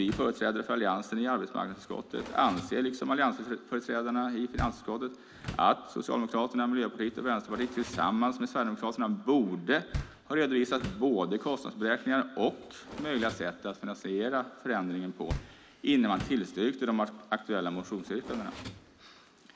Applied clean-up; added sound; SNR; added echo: none; Door; 15 dB; none.